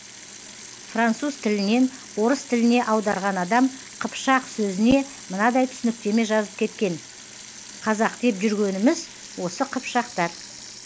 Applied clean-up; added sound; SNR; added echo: none; Sink (filling or washing) / Water tap, faucet; 17 dB; none.